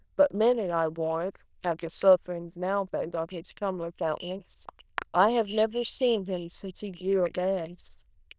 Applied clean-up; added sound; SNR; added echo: neural diffusion model UNIVERSE++.